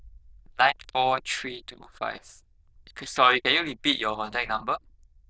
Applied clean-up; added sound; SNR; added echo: neural diffusion model UNIVERSE++.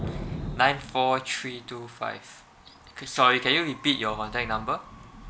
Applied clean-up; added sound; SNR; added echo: none; Thunder / Rain; 13 dB; none.